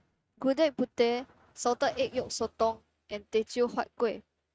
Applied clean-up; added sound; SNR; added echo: neural mask model RNNoise.